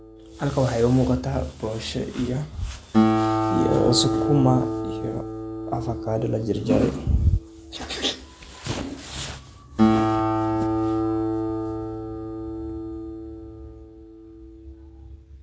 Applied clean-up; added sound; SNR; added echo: none; Acoustic guitar; 1 dB; none.